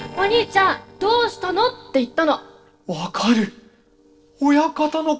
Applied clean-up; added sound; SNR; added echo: neural separator model SepFormer DNS4.